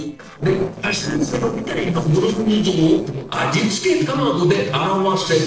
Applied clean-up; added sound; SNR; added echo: neural separator model SepFormer DNS4.